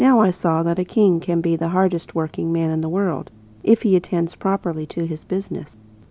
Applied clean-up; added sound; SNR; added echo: none; none; none; none.